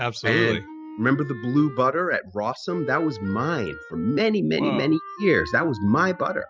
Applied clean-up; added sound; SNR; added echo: classical method spectral subtraction.